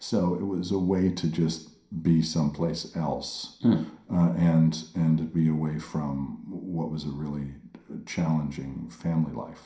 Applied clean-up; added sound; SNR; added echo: none; none; none; reverberation time 0.5 s.